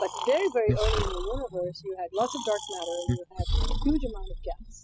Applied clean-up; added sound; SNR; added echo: classical method spectral subtraction.